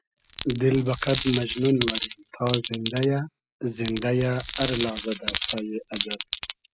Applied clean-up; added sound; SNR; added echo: classical method spectral subtraction.